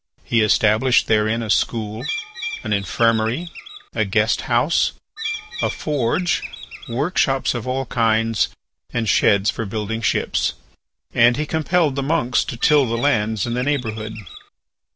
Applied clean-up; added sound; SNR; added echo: none; Bird; 10 dB; none.